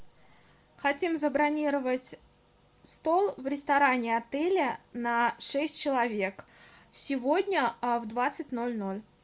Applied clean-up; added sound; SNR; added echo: none; none; none; none.